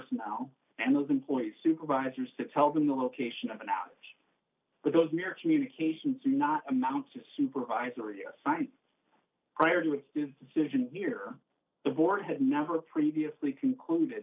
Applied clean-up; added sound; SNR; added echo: neural separator model SepFormer DNS4.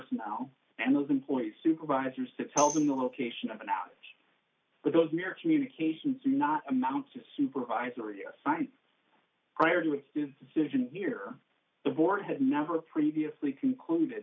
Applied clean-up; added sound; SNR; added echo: none; Tambourine; 11 dB; none.